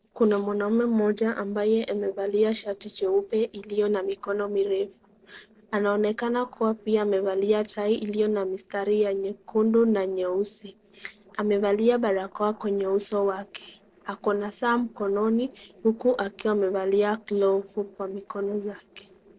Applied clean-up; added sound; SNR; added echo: neural separator model SepFormer DNS4.